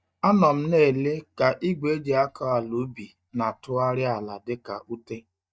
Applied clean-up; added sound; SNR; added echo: neural mask model DeepFilterNet 3.